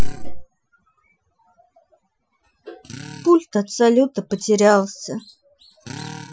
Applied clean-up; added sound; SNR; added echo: classical method Wiener filter.